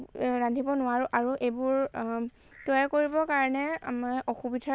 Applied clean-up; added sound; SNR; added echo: none; none; none; none.